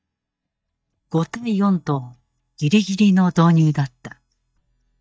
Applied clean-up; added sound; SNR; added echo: neural mask model DeepFilterNet 3.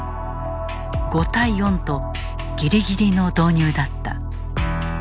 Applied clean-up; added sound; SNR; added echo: none; none; none; none.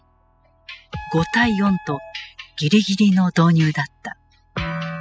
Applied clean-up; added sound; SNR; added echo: classical method spectral subtraction.